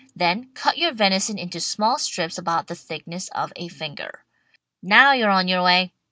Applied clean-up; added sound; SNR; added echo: none; none; none; none.